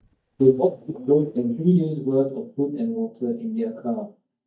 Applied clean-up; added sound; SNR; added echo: neural mask model DeepFilterNet 3.